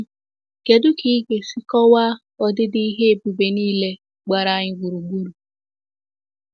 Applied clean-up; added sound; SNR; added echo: none; none; none; none.